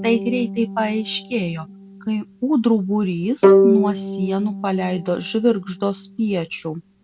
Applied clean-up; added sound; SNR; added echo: none; Bowed string instrument; 2 dB; none.